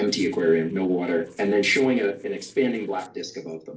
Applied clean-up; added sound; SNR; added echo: neural separator model SepFormer DNS4.